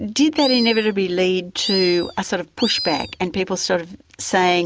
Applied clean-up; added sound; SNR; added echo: none; Animal; 8 dB; none.